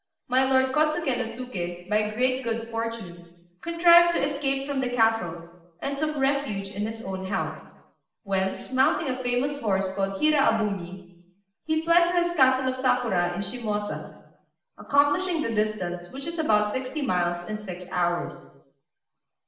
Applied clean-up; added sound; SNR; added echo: none; none; none; reverberation time 0.8 s.